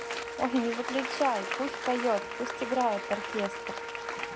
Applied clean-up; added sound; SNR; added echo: none; Wind instrument, woodwind instrument + Applause; 4 dB; none.